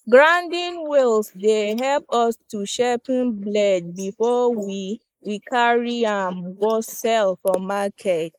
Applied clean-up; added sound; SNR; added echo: neural mask model Resemble Enhance denoiser.